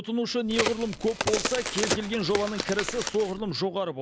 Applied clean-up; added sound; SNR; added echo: none; Crack; 3 dB; none.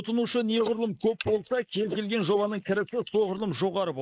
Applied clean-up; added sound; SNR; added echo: neural mask model Resemble Enhance denoiser.